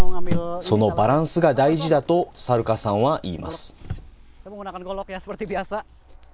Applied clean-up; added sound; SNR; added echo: none; Cricket; 0 dB; none.